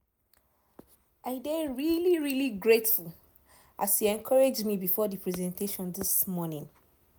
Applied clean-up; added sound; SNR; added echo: none; none; none; none.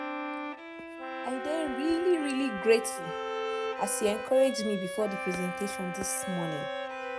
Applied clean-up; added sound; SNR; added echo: none; Brass instrument + Bowed string instrument; 6 dB; none.